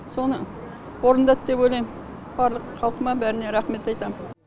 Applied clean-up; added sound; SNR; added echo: none; none; none; none.